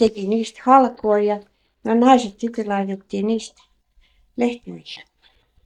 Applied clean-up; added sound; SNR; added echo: neural mask model DeepFilterNet 3.